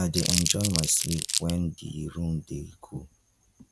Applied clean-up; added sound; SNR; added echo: none; Crumpling, crinkling; -1 dB; none.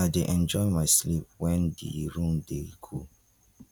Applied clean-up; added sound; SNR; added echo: none; none; none; none.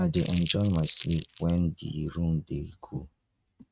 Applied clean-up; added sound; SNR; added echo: neural mask model RNNoise.